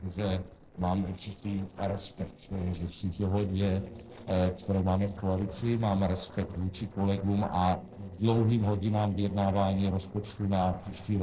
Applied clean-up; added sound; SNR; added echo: neural separator model SepFormer DNS4.